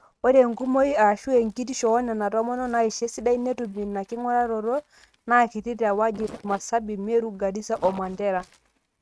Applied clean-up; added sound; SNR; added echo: neural mask model RNNoise.